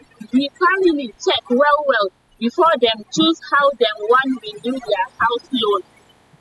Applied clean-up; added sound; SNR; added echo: classical method spectral subtraction.